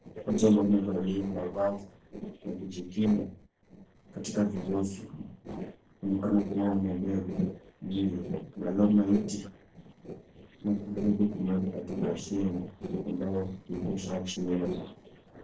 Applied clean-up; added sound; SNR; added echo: neural separator model SepFormer DNS4.